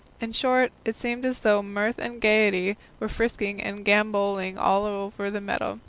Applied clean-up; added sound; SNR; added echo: none; none; none; none.